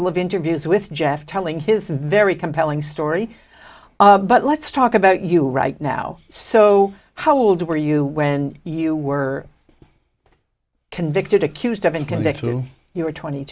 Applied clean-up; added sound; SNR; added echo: none; none; none; none.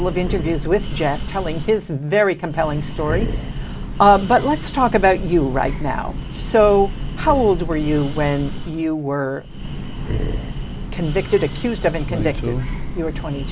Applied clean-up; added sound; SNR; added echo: none; Breathing; 5 dB; none.